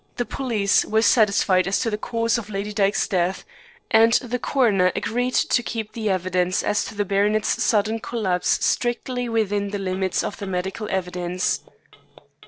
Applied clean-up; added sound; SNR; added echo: neural separator model SepFormer DNS4.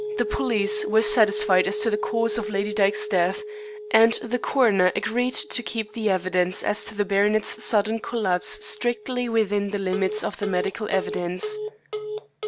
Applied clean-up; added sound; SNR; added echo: none; Telephone; 10 dB; none.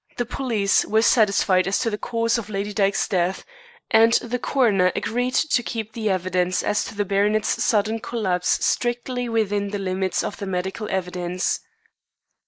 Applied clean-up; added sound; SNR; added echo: neural mask model Resemble Enhance denoiser.